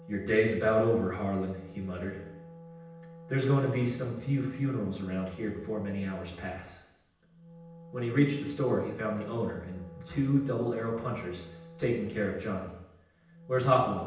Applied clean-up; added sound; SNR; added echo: none; Wind instrument, woodwind instrument; 19 dB; reverberation time 0.9 s.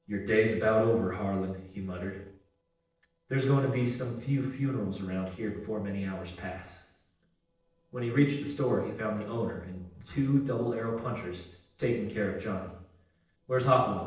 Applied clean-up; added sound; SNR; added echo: neural separator model SepFormer DNS4.